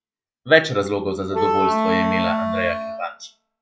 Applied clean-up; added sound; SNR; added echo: classical method log-MMSE.